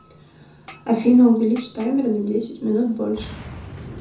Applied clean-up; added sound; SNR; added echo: none; Boom; 20 dB; reverberation time 0.6 s.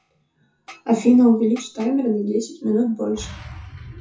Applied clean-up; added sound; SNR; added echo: classical method WPE with log-MMSE.